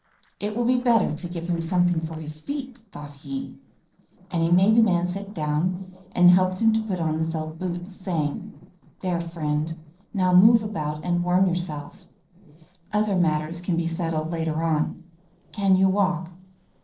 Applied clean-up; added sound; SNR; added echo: neural separator model SepFormer DNS4.